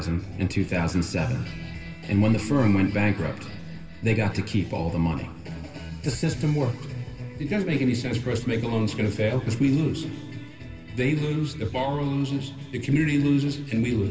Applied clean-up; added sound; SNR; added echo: none; none; none; reverberation time 1.8 s.